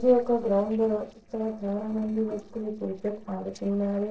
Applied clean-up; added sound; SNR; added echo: neural separator model SepFormer DNS4.